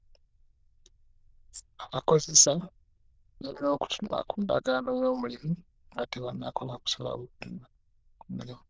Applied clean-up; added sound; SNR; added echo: neural diffusion model UNIVERSE++.